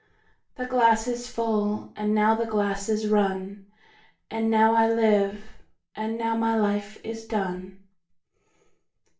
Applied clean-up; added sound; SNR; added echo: none; none; none; reverberation time 0.3 s.